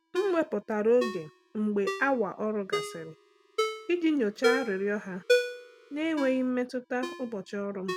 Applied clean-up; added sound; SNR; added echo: none; Ringtone; 5 dB; none.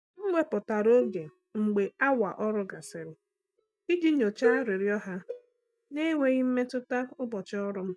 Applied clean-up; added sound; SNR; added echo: neural mask model DeepFilterNet 3.